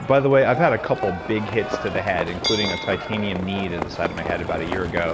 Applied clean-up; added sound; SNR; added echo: none; Livestock, farm animals, working animals; 6 dB; none.